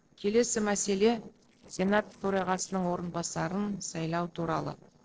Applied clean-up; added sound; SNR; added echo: neural separator model SepFormer DNS4.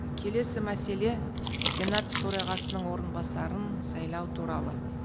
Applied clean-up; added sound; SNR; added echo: none; Crumpling, crinkling + Boat, Water vehicle; -2 dB; none.